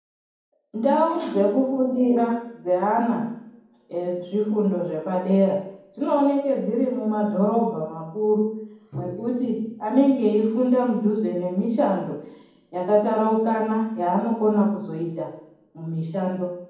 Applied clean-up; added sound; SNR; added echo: none; Bowed string instrument; 19 dB; reverberation time 1.2 s.